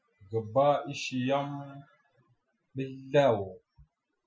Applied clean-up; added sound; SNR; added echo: classical method Wiener filter.